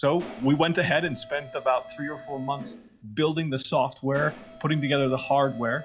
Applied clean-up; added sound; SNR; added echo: none; Mechanisms; 18 dB; none.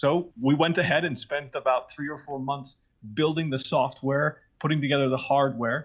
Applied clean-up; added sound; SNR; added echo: none; none; none; none.